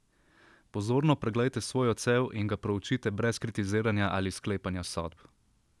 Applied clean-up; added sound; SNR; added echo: none; none; none; none.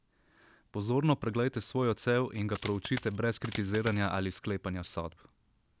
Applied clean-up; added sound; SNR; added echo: none; Coin (dropping); -4 dB; none.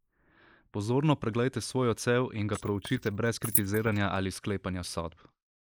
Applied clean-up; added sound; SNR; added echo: neural mask model Resemble Enhance denoiser.